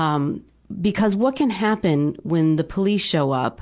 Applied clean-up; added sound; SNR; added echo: none; none; none; none.